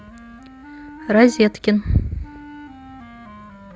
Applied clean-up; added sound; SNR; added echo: none; Wind instrument, woodwind instrument; 18 dB; none.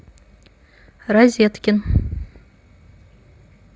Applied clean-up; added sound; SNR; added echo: none; none; none; none.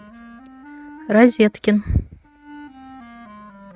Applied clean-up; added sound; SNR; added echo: neural mask model RNNoise.